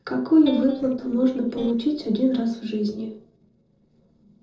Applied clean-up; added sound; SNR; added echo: neural separator model SepFormer DNS4.